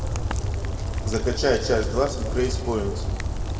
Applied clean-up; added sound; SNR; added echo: none; Rain; 0 dB; reverberation time 1.7 s.